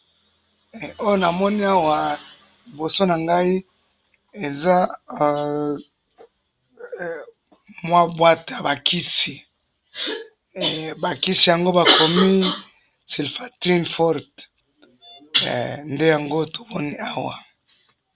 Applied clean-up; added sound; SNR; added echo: none; none; none; none.